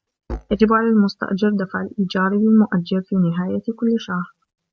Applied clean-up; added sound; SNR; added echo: neural mask model RNNoise.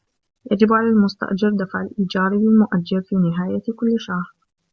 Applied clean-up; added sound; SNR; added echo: none; none; none; none.